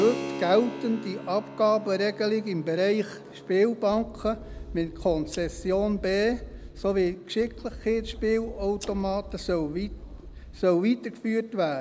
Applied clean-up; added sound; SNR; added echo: none; Keyboard (musical) + Scissors; 12 dB; none.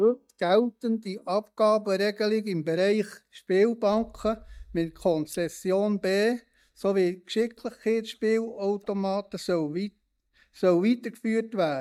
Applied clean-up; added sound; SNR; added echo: neural mask model DeepFilterNet 3.